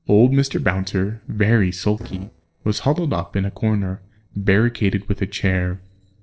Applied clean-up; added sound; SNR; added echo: neural separator model SepFormer DNS4.